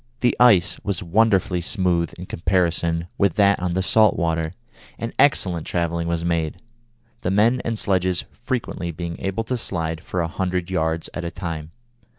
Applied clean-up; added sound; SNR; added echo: none; none; none; none.